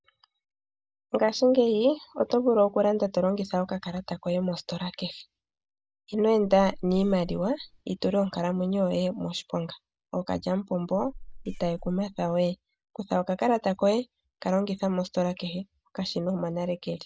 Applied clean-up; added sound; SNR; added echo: none; Meow; 14 dB; none.